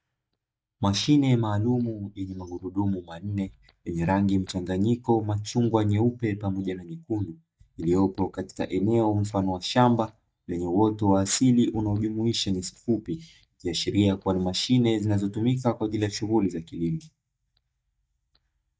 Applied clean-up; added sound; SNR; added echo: neural mask model DeepFilterNet 3.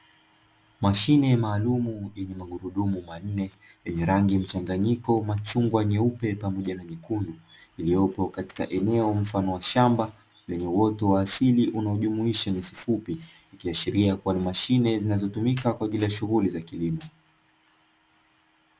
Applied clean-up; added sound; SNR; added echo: none; none; none; none.